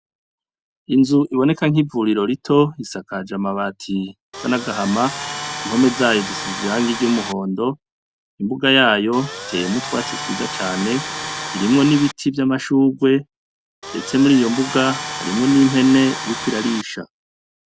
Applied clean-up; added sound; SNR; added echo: none; Tools; 8 dB; none.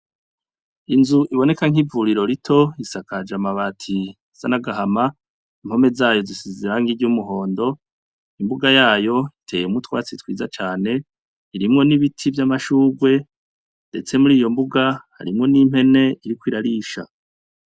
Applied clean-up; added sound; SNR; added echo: none; none; none; none.